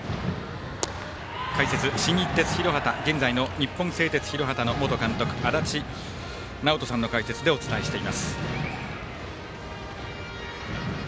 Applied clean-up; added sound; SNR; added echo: none; Rain; 13 dB; none.